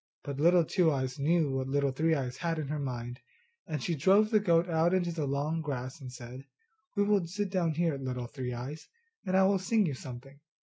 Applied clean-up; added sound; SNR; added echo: none; none; none; none.